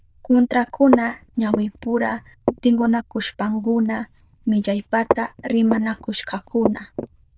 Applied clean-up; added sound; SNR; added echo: neural diffusion model UNIVERSE++.